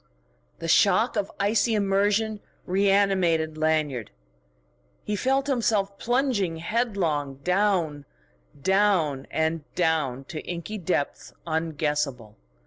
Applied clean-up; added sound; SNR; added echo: none; none; none; none.